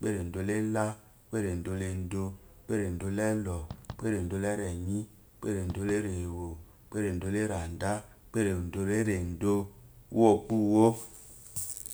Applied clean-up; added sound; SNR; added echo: none; Fireworks; 20 dB; none.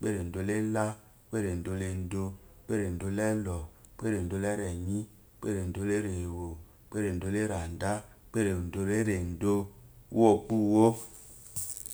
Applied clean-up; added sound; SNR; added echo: none; none; none; none.